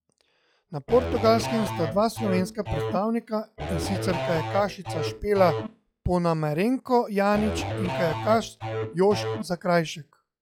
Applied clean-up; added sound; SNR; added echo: classical method log-MMSE.